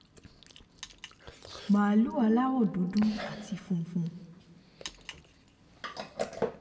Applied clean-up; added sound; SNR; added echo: none; Chewing, mastication; 12 dB; reverberation time 1.3 s.